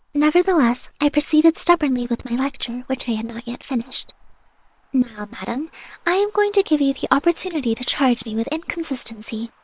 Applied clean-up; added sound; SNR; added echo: neural separator model SepFormer WHAM!.